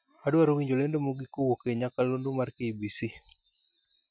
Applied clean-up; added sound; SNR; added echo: none; none; none; none.